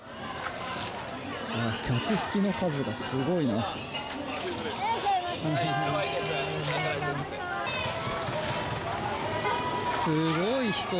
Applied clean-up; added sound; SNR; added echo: none; Bathtub (filling or washing) / Water / Liquid; 15 dB; none.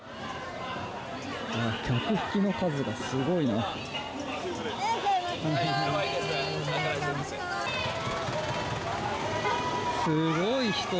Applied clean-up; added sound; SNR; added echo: none; none; none; none.